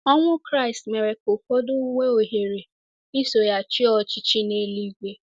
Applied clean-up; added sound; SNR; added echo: none; none; none; none.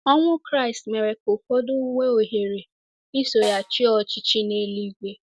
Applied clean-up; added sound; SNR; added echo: none; Snare drum; 14 dB; none.